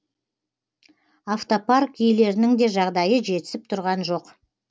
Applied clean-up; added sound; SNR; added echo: none; none; none; none.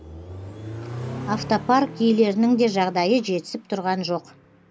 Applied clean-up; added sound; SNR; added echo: none; Accelerating, revving, vroom; 14 dB; none.